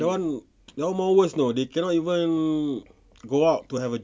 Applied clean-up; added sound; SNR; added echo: none; none; none; none.